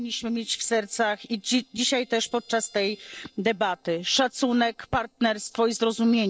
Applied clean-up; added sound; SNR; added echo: neural separator model SepFormer DNS4.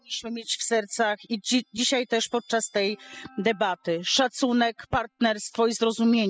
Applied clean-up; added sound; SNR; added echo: classical method spectral subtraction.